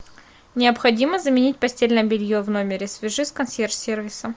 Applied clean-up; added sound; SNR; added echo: none; none; none; none.